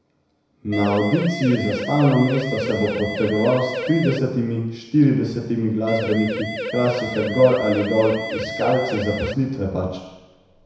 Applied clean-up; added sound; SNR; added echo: none; Siren; 7 dB; reverberation time 1.0 s.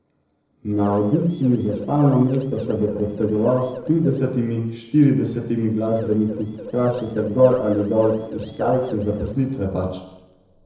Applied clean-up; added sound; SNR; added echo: neural separator model SepFormer DNS4.